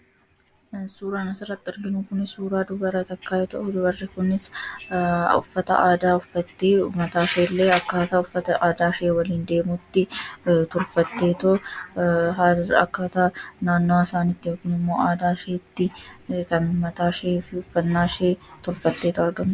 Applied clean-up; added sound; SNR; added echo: none; none; none; none.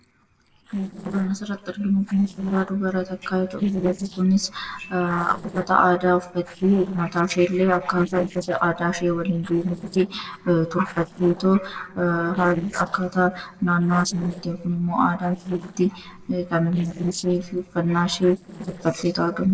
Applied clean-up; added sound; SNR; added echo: neural separator model SepFormer DNS4.